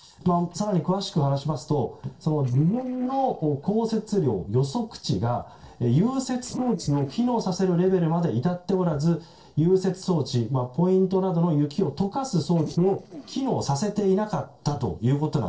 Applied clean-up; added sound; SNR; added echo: neural separator model SepFormer DNS4.